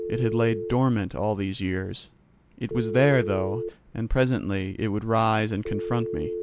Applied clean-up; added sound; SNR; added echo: none; Telephone; 9 dB; none.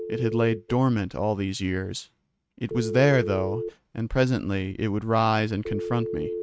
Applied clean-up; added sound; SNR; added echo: neural mask model RNNoise.